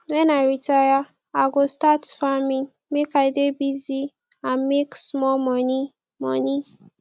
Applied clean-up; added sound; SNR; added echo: none; none; none; none.